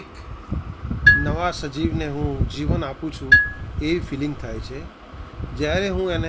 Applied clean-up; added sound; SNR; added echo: none; Marimba, xylophone; -3 dB; none.